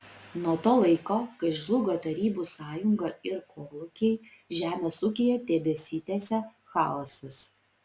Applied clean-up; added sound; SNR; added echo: none; none; none; none.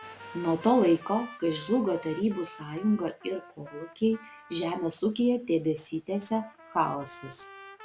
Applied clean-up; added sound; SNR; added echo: none; Trumpet; 20 dB; none.